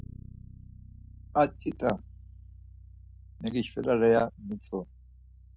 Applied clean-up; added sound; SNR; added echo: none; Bass guitar; 17 dB; none.